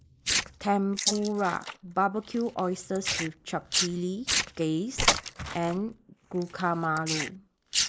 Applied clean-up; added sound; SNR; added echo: neural mask model Resemble Enhance denoiser.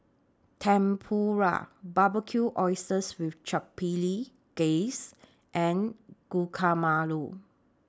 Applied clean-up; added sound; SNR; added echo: none; none; none; none.